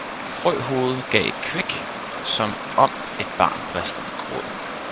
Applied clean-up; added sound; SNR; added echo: none; Stream; 6 dB; none.